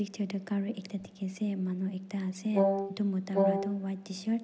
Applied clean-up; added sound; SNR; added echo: none; Wind instrument, woodwind instrument; -4 dB; none.